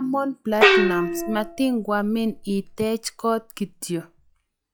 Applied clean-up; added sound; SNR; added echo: classical method log-MMSE.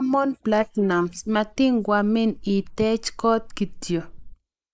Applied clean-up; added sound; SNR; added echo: neural mask model Resemble Enhance denoiser.